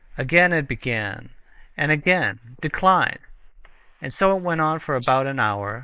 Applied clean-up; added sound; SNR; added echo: neural mask model Resemble Enhance denoiser.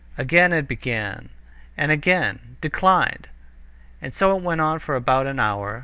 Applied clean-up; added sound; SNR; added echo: none; none; none; none.